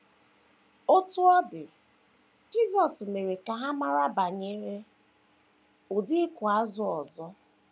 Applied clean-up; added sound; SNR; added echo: none; none; none; none.